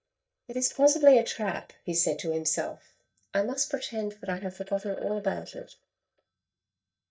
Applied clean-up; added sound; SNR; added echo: neural mask model DeepFilterNet 3.